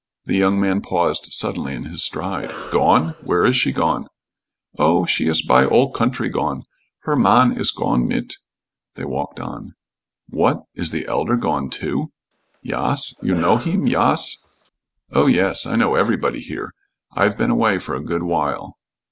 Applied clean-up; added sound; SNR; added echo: none; Cough; 18 dB; none.